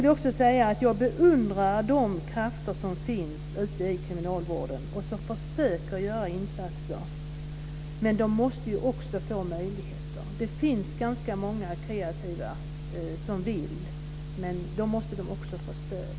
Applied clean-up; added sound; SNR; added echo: none; none; none; none.